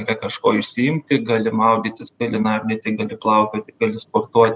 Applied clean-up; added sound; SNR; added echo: none; none; none; none.